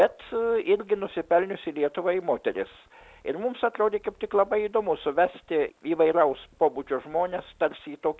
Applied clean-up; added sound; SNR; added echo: none; none; none; none.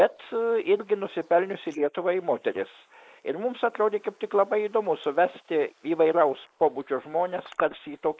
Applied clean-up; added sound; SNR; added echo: neural mask model Resemble Enhance denoiser.